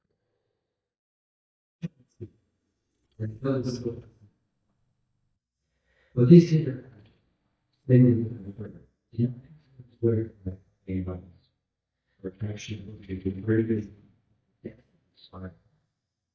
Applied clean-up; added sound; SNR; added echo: neural mask model DeepFilterNet 3.